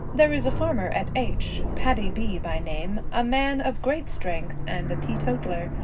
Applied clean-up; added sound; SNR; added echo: none; Aircraft; -1 dB; reverberation time 0.4 s.